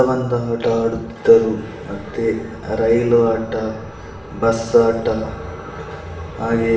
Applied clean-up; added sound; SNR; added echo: none; none; none; reverberation time 0.8 s.